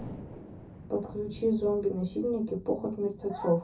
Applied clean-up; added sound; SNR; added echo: none; Thunder; 15 dB; reverberation time 0.3 s.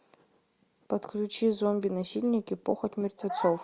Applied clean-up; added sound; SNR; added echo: none; none; none; none.